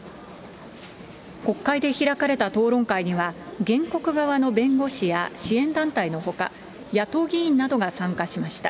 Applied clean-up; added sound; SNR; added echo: none; none; none; none.